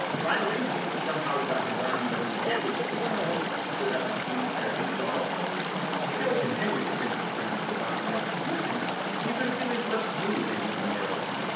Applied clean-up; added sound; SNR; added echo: none; Chatter / Stream; -3 dB; reverberation time 0.9 s.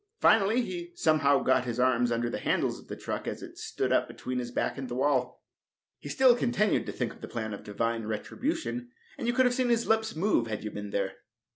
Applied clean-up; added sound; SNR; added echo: none; none; none; none.